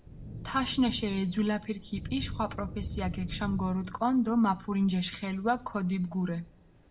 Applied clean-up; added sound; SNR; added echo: none; Thunder / Rain; 11 dB; reverberation time 0.3 s.